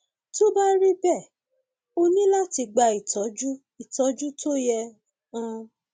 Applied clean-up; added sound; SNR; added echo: none; none; none; none.